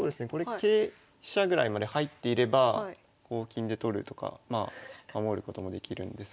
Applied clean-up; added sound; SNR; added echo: none; none; none; none.